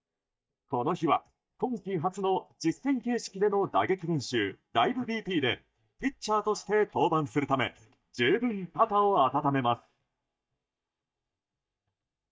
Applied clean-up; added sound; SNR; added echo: neural mask model DeepFilterNet 3.